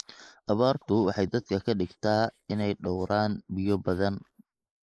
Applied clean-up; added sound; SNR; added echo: neural mask model Resemble Enhance denoiser.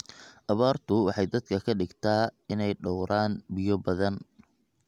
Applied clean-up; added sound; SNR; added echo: none; none; none; none.